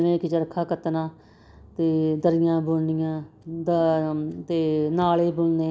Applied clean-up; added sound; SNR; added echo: none; none; none; none.